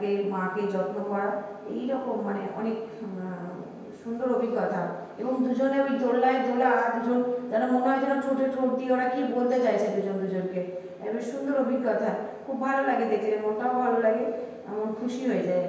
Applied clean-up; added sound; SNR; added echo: none; none; none; reverberation time 1.2 s.